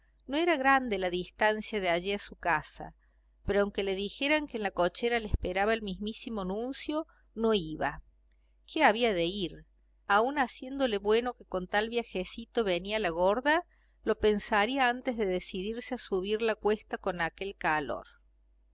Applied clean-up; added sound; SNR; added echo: none; none; none; none.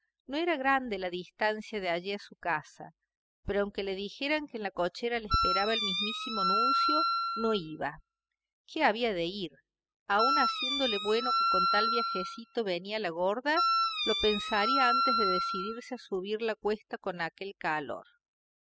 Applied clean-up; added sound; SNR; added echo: classical method spectral subtraction.